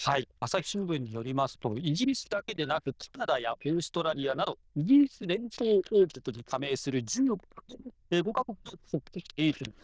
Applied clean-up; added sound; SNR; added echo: neural diffusion model UNIVERSE++.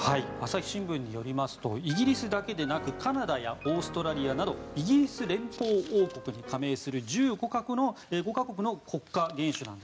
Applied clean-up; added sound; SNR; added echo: none; Piano; 13 dB; none.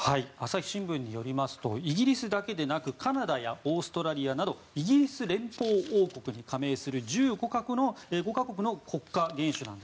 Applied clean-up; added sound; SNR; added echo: none; none; none; none.